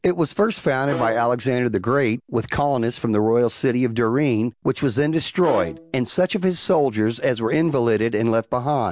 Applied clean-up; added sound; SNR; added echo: none; Bowed string instrument; 14 dB; none.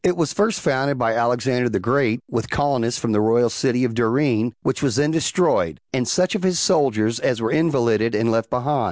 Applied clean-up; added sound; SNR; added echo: none; none; none; none.